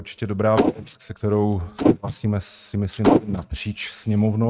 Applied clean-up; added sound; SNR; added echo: neural mask model RNNoise.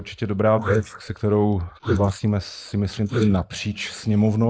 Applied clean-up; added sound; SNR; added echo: neural mask model Resemble Enhance denoiser.